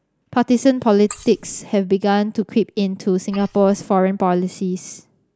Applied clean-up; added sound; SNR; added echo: neural mask model Resemble Enhance denoiser.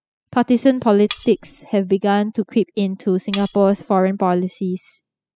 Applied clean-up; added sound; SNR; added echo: classical method spectral subtraction.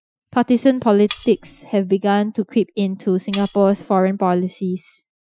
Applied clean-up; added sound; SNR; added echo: classical method Wiener filter.